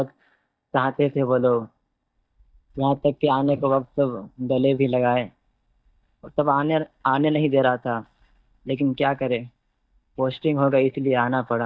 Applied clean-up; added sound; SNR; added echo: neural mask model DeepFilterNet 3.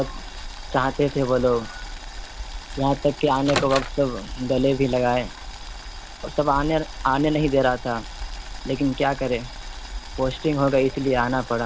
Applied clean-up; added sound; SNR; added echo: none; Boiling + Microwave oven; 10 dB; none.